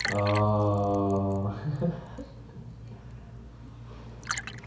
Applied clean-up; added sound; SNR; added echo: none; Liquid; 11 dB; reverberation time 0.6 s.